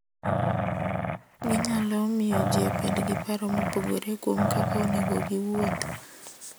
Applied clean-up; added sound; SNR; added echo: none; Growling; -1 dB; none.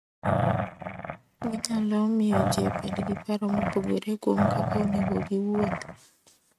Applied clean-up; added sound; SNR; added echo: neural mask model RNNoise.